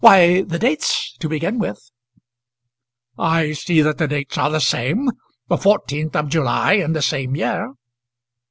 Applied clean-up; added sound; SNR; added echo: none; none; none; none.